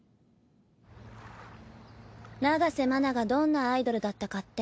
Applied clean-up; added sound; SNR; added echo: none; none; none; none.